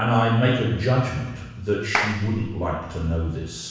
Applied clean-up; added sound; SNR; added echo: none; Clapping; 7 dB; reverberation time 1.1 s.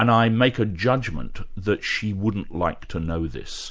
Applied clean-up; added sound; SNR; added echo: none; none; none; none.